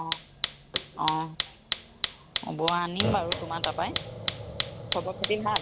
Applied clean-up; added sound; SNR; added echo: none; Fire; 1 dB; none.